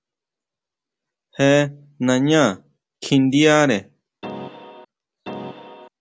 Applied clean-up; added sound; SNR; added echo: none; Keyboard (musical); 13 dB; none.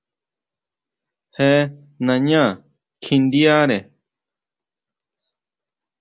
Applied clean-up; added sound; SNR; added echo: none; none; none; none.